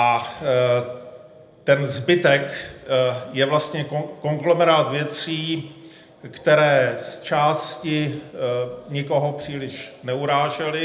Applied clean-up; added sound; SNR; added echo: none; none; none; reverberation time 0.7 s.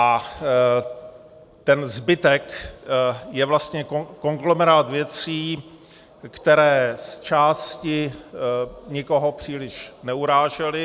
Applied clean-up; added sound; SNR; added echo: none; none; none; none.